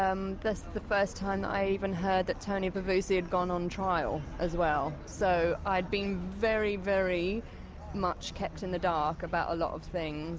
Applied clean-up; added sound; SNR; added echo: none; none; none; none.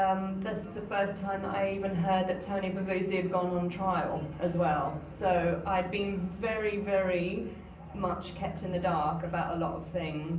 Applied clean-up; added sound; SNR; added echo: none; none; none; reverberation time 0.6 s.